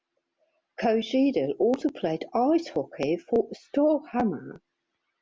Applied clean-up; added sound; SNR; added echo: none; none; none; none.